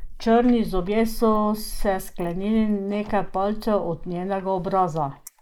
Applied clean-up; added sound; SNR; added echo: neural mask model Resemble Enhance denoiser.